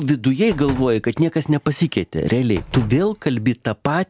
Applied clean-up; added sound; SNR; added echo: none; Slam; 17 dB; none.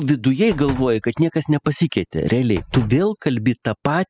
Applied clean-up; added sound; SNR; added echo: classical method spectral subtraction.